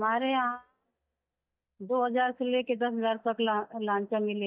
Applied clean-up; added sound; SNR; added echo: neural mask model DeepFilterNet 3.